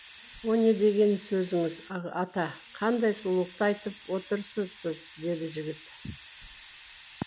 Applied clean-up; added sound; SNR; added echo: none; Hiss; 14 dB; none.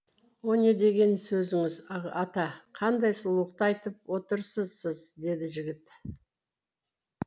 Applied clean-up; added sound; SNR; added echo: none; none; none; none.